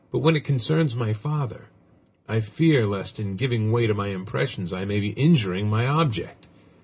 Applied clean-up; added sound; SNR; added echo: none; none; none; none.